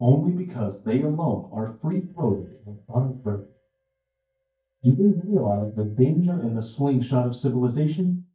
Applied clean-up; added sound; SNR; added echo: neural mask model DeepFilterNet 3.